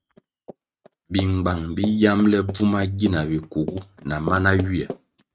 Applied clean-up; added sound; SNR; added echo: neural mask model RNNoise.